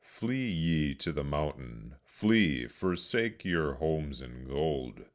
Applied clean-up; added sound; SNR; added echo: none; none; none; none.